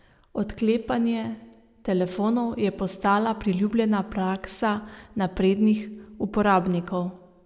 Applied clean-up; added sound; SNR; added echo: none; none; none; none.